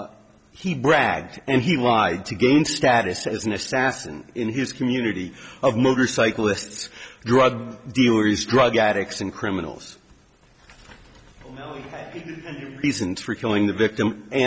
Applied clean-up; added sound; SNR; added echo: none; none; none; none.